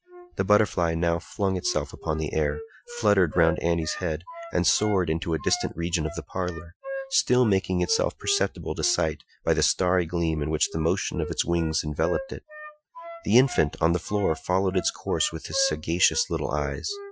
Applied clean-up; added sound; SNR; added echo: classical method Wiener filter.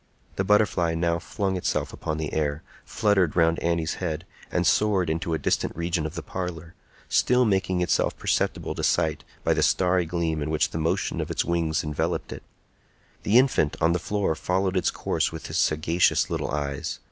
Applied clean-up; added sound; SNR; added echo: none; none; none; none.